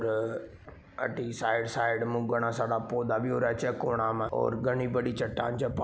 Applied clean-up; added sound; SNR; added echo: none; none; none; none.